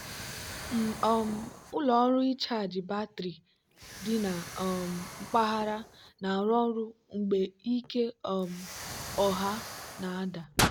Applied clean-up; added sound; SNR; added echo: none; Explosion; 9 dB; none.